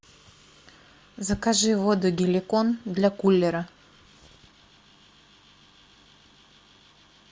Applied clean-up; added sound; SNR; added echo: none; none; none; none.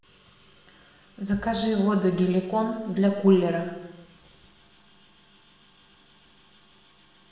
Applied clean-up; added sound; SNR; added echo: none; none; none; reverberation time 1.0 s.